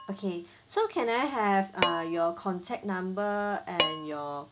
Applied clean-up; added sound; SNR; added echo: none; Dishes, pots, and pans; 6 dB; none.